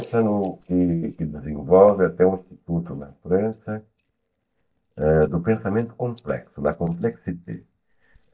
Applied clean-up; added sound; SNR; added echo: neural mask model DeepFilterNet 3.